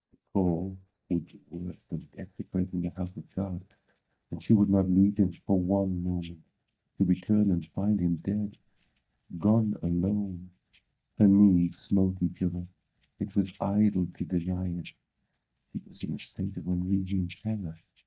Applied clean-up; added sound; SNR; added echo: neural mask model DeepFilterNet 3.